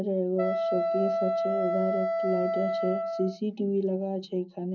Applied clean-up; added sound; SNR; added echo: none; Wind instrument, woodwind instrument; 0 dB; reverberation time 0.3 s.